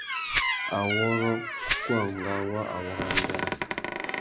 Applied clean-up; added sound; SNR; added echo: none; Glass + Squeak; -2 dB; none.